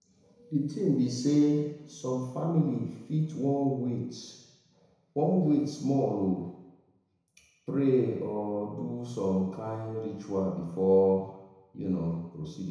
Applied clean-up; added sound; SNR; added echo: none; none; none; reverberation time 1.0 s.